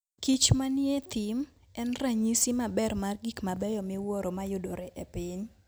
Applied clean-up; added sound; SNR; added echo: none; none; none; none.